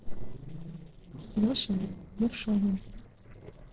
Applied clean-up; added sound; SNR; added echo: neural separator model SepFormer DNS4.